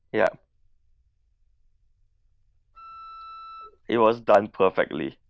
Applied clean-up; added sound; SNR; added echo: neural diffusion model UNIVERSE++.